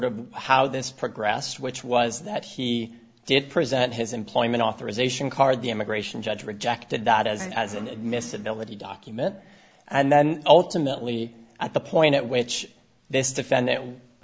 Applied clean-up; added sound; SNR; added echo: none; none; none; none.